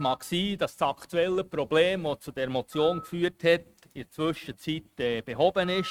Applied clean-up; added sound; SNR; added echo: neural mask model RNNoise.